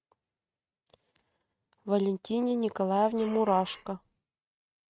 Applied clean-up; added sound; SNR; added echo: neural mask model RNNoise.